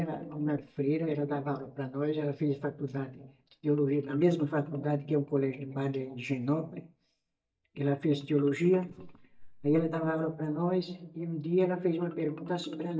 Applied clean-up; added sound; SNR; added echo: neural mask model DeepFilterNet 3.